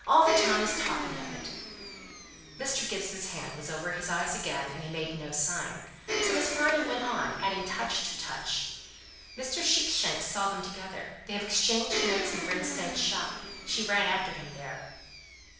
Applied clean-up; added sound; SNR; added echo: none; Domestic sounds, home sounds; 7 dB; reverberation time 0.9 s.